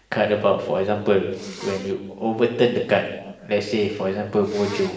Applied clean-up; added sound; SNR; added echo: none; Sneeze; 19 dB; reverberation time 1.1 s.